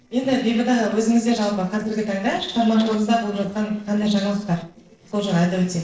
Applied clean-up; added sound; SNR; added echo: neural separator model SepFormer DNS4.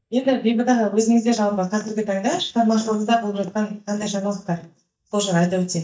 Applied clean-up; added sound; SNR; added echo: neural mask model DeepFilterNet 3.